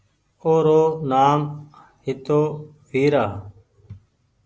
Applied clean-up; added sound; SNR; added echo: none; none; none; none.